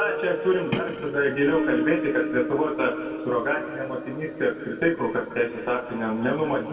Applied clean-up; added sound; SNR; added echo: none; Guitar; 7 dB; reverberation time 2.1 s.